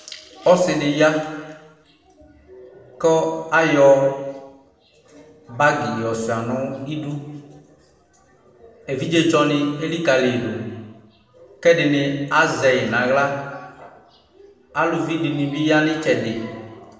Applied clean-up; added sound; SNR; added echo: none; none; none; reverberation time 1.1 s.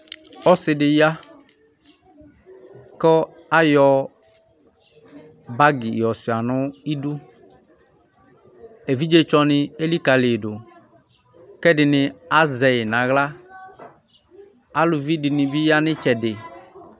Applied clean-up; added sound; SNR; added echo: none; none; none; none.